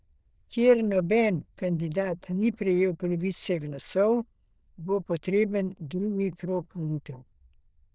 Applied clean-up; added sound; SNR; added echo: neural diffusion model UNIVERSE++.